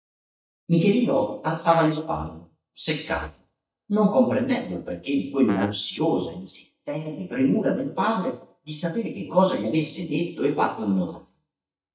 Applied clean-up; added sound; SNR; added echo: neural mask model DeepFilterNet 3.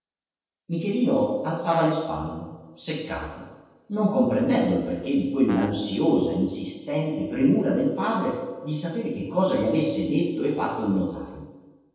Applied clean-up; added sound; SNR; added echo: neural separator model SepFormer DNS4.